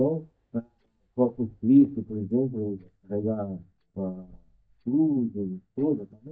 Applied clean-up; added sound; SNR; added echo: neural mask model DeepFilterNet 3.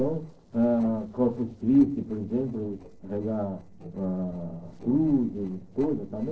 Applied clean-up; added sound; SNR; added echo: neural separator model SepFormer DNS4.